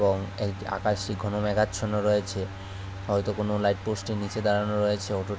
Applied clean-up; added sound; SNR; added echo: none; none; none; none.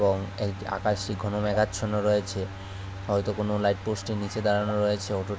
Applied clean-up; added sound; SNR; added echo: none; Raindrop / Drip; 17 dB; none.